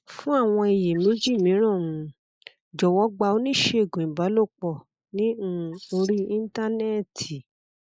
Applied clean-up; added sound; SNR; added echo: neural mask model Resemble Enhance denoiser.